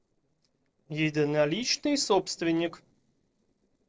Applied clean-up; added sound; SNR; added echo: neural separator model SepFormer DNS4.